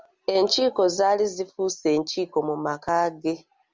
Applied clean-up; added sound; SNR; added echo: none; none; none; none.